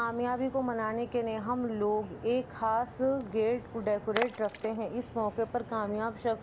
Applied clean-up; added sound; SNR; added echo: none; Splash, splatter; 14 dB; none.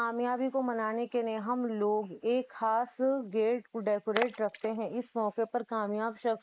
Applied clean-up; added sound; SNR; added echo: neural mask model Resemble Enhance denoiser.